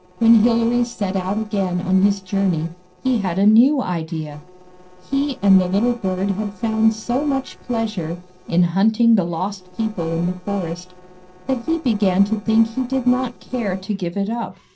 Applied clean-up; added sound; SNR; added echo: neural separator model SepFormer DNS4.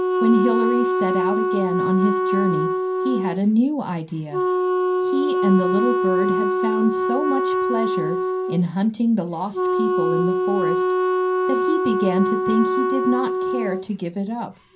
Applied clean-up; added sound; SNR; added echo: none; Wind instrument, woodwind instrument; -2 dB; reverberation time 0.3 s.